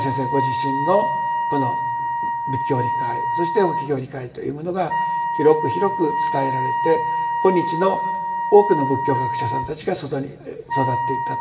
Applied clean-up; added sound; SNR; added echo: none; Wind instrument, woodwind instrument; 1 dB; reverberation time 1.6 s.